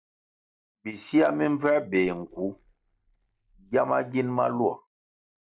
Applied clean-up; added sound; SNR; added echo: neural mask model DeepFilterNet 3.